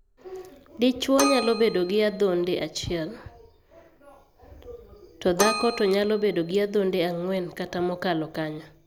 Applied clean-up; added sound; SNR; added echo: none; Keyboard (musical); 11 dB; none.